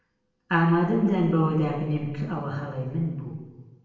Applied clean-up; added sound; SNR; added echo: none; none; none; reverberation time 1.2 s.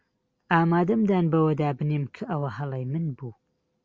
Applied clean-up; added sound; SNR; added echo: none; none; none; none.